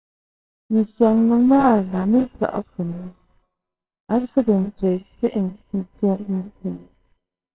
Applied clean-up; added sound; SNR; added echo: neural separator model SepFormer WHAMR!.